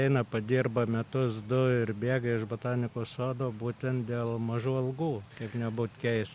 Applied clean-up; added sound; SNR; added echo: none; none; none; none.